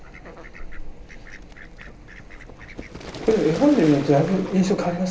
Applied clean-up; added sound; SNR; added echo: none; Fowl; 13 dB; reverberation time 0.3 s.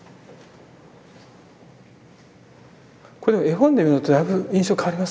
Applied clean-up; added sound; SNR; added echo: none; none; none; none.